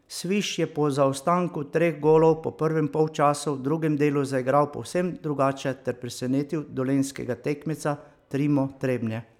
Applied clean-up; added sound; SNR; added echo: none; none; none; none.